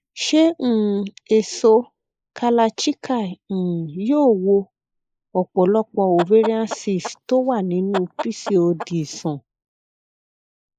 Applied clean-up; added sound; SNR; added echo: neural mask model Resemble Enhance denoiser.